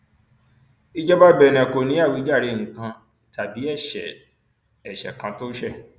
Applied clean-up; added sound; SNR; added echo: none; none; none; none.